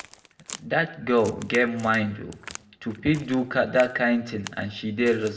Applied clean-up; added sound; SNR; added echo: none; Crack; 19 dB; reverberation time 0.5 s.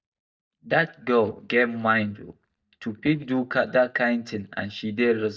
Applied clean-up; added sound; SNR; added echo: neural mask model DeepFilterNet 3.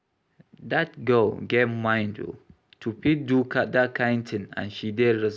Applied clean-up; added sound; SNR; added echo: none; none; none; none.